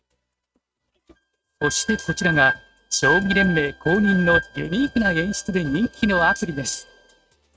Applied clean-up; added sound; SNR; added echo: neural mask model RNNoise.